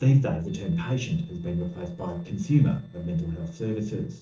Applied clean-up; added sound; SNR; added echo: neural separator model SepFormer DNS4.